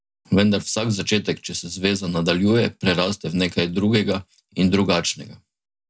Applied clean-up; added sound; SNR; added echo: none; none; none; none.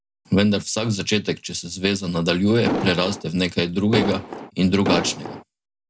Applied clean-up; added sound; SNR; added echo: none; Explosion; 4 dB; none.